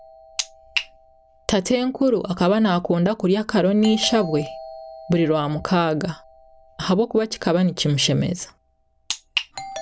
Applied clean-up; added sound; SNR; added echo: none; Doorbell; 19 dB; none.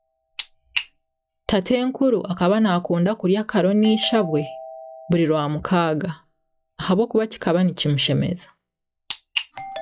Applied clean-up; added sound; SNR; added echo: classical method log-MMSE.